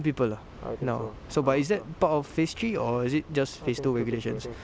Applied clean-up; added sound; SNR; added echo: none; none; none; none.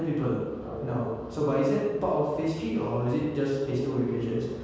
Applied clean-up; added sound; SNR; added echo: none; none; none; reverberation time 1.2 s.